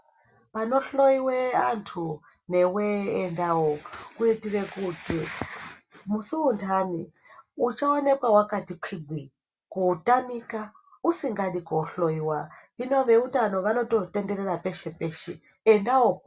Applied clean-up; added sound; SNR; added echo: none; none; none; none.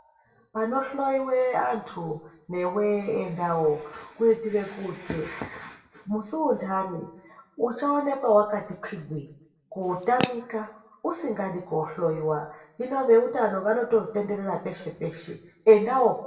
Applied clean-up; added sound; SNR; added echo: none; Crack / Crackle; 4 dB; reverberation time 0.6 s.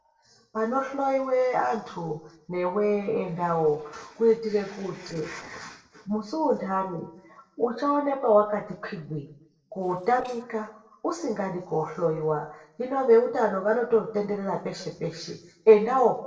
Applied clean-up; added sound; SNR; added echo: neural separator model SepFormer DNS4.